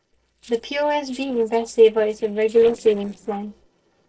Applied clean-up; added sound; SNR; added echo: neural separator model SepFormer DNS4.